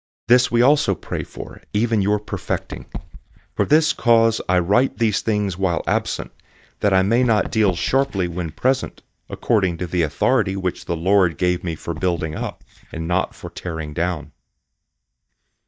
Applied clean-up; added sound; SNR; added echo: neural mask model DeepFilterNet 3.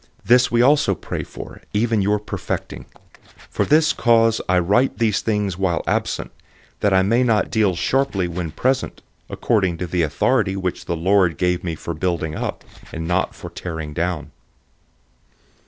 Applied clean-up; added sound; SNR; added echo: neural separator model SepFormer DNS4.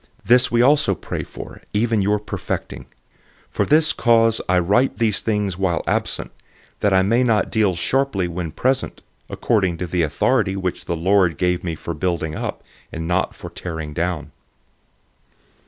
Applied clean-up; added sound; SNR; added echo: none; none; none; none.